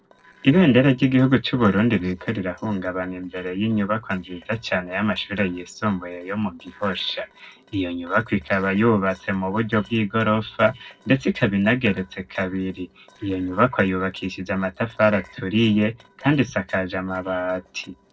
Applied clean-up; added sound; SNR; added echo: neural separator model SepFormer DNS4.